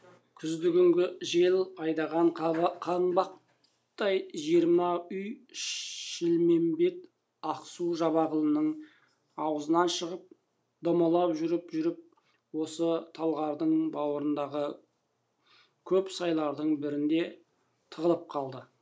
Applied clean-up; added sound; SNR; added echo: none; none; none; none.